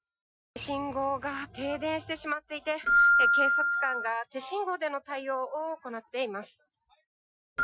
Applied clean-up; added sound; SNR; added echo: classical method Wiener filter.